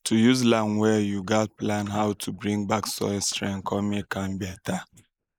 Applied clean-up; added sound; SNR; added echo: neural mask model Resemble Enhance denoiser.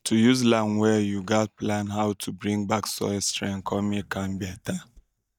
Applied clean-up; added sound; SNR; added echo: neural mask model DeepFilterNet 3.